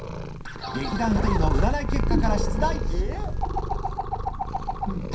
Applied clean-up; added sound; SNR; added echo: none; Purr; -4 dB; reverberation time 0.3 s.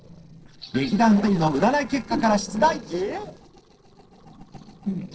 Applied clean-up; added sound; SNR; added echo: neural separator model SepFormer DNS4.